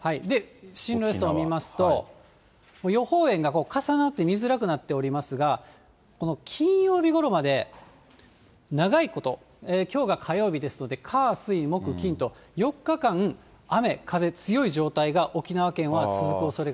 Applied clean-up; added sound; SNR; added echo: none; none; none; none.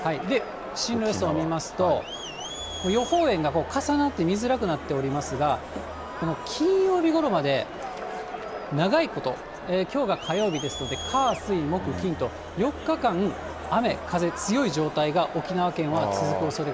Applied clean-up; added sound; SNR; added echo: none; Crowd; 9 dB; none.